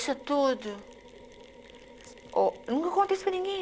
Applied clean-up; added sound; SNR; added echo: none; Mechanisms; 20 dB; none.